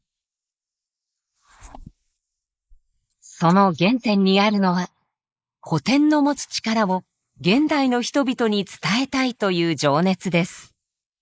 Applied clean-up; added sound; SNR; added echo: neural mask model Resemble Enhance denoiser.